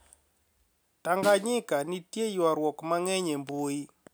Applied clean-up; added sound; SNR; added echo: none; Snare drum; 15 dB; none.